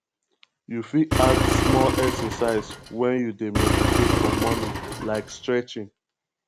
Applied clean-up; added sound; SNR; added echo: none; Engine; -3 dB; none.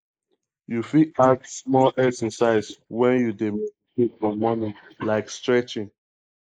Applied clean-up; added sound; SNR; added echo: neural mask model Resemble Enhance denoiser.